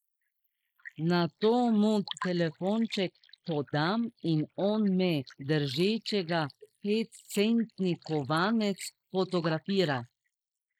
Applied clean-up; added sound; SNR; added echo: neural mask model Resemble Enhance denoiser.